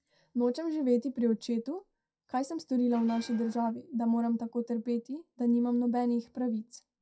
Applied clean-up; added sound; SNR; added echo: classical method WPE with log-MMSE.